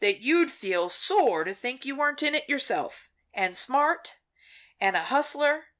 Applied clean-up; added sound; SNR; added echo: none; none; none; none.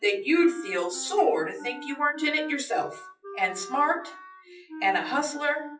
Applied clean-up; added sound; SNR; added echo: classical method WPE with log-MMSE.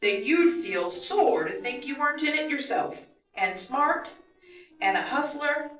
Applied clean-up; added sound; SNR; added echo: neural separator model SepFormer DNS4.